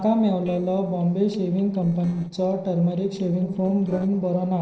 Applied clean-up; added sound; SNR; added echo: neural separator model SepFormer DNS4.